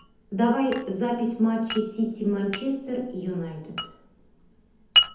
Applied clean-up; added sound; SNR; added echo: none; Glass; 4 dB; reverberation time 2.1 s.